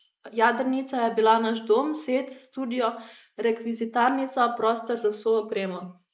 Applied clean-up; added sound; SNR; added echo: neural mask model Resemble Enhance denoiser.